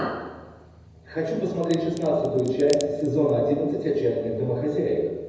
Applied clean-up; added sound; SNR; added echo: none; Crack; 19 dB; reverberation time 1.1 s.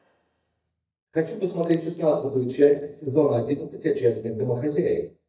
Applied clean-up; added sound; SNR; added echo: neural mask model DeepFilterNet 3.